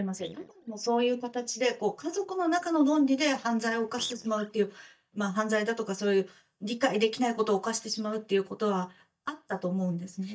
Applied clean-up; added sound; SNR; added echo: neural mask model DeepFilterNet 3.